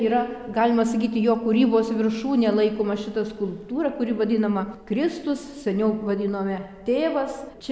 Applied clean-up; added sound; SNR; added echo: none; none; none; none.